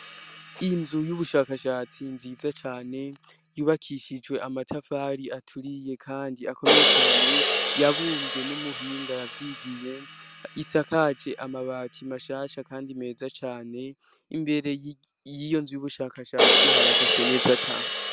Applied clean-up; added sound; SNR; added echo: none; Crash cymbal; -3 dB; none.